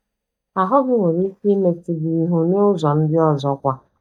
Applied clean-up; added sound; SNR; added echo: neural mask model DeepFilterNet 3.